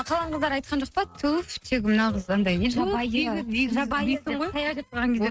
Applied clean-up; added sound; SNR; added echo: neural mask model RNNoise.